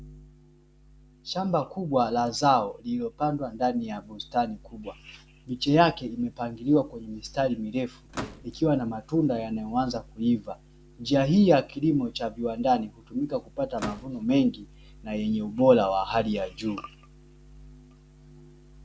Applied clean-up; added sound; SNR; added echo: none; Slam / Microwave oven; 12 dB; none.